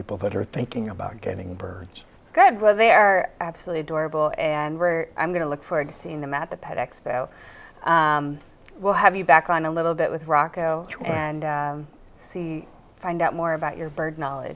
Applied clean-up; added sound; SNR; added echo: none; none; none; none.